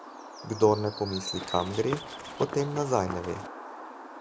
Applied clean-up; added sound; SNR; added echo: none; Run + Bird; 10 dB; none.